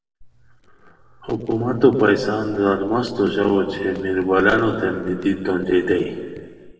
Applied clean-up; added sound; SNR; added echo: neural separator model SepFormer DNS4.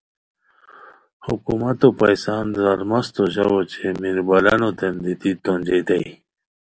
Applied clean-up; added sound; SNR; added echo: none; none; none; none.